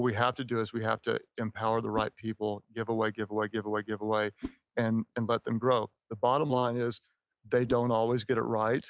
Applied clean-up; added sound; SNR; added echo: none; Whoosh, swoosh, swish; 19 dB; none.